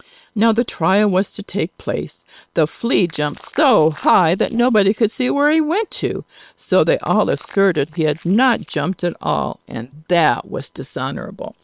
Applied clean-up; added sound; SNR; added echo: neural separator model SepFormer WHAM!.